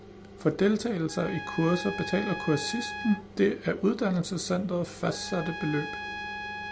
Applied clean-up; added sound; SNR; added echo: none; Trumpet; 11 dB; none.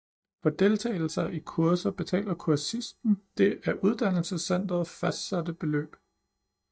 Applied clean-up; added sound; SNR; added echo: neural mask model DeepFilterNet 3.